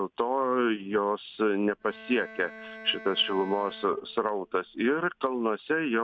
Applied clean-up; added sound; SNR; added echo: none; Bowed string instrument; 19 dB; none.